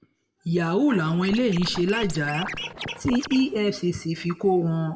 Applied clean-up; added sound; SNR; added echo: none; Scratching (performance technique); 11 dB; reverberation time 1.1 s.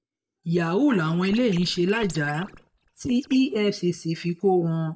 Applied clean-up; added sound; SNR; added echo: neural mask model DeepFilterNet 3.